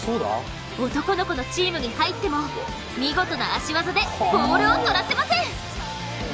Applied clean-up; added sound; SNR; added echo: none; none; none; none.